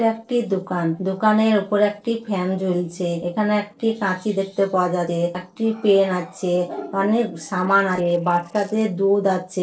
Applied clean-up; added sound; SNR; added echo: neural separator model SepFormer DNS4.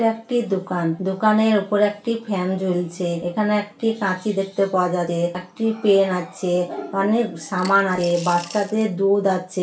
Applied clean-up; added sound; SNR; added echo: none; Coin (dropping) / Glass; 18 dB; reverberation time 0.3 s.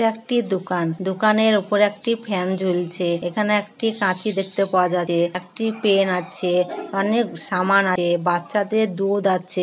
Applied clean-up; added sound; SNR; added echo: none; none; none; none.